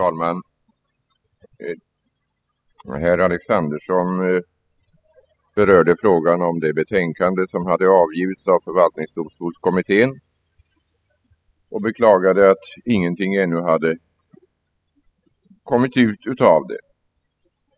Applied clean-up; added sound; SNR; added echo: classical method spectral subtraction.